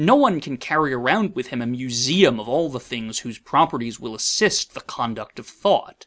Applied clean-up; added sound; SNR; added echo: none; none; none; none.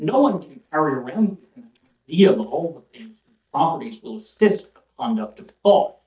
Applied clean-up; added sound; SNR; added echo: neural mask model DeepFilterNet 3.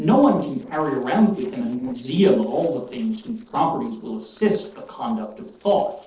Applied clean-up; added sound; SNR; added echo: neural separator model SepFormer DNS4.